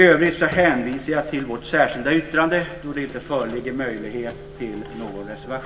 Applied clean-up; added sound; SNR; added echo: none; Printer; 20 dB; reverberation time 1.0 s.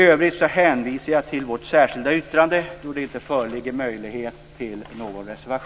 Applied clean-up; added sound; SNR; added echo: none; none; none; none.